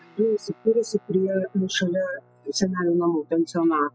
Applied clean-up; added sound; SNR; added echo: classical method spectral subtraction.